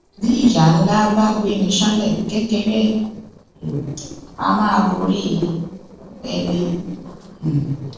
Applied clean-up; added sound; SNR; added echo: neural separator model SepFormer DNS4.